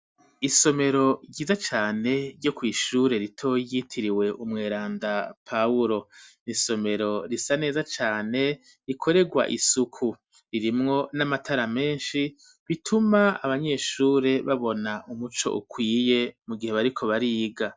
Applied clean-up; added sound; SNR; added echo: none; none; none; none.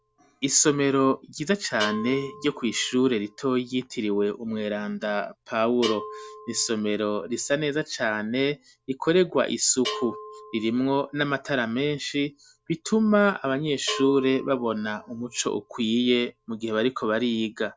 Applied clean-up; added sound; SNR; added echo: none; Bell; 16 dB; none.